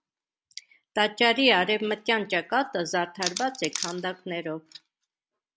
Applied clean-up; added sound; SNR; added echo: none; none; none; none.